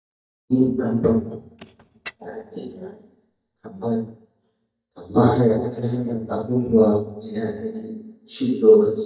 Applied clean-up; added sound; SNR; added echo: neural mask model DeepFilterNet 3.